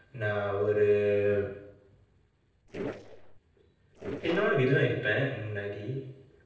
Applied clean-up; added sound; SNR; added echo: neural separator model SepFormer DNS4.